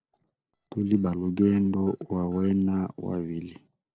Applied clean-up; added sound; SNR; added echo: neural separator model SepFormer DNS4.